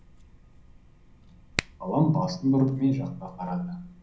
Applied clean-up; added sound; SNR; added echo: none; Hands; 14 dB; reverberation time 0.6 s.